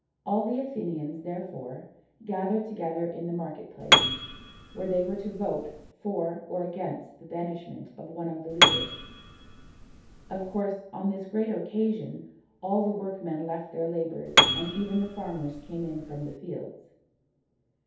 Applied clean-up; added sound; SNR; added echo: none; Piano; -5 dB; reverberation time 0.7 s.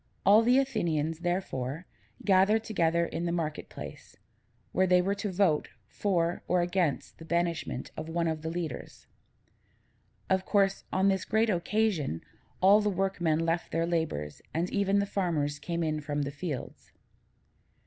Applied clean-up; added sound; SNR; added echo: none; none; none; none.